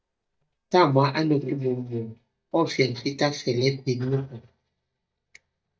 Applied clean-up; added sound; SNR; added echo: neural mask model DeepFilterNet 3.